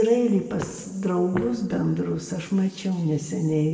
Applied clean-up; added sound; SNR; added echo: none; Walk, footsteps; 13 dB; reverberation time 1.6 s.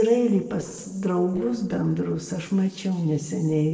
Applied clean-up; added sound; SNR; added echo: neural separator model SepFormer DNS4.